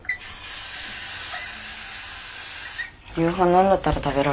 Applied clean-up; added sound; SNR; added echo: none; none; none; none.